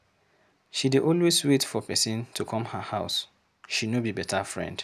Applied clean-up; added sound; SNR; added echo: none; none; none; none.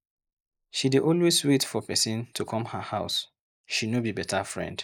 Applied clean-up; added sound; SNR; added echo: neural mask model Resemble Enhance denoiser.